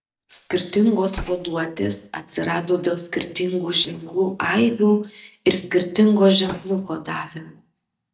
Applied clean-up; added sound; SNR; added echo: neural mask model DeepFilterNet 3.